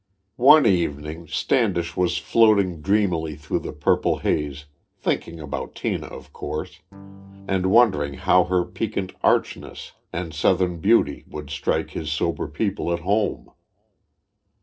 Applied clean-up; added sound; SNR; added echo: neural separator model SepFormer DNS4.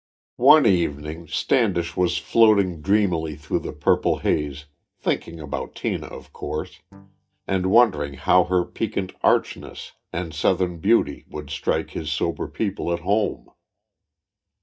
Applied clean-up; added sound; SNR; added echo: neural mask model DeepFilterNet 3.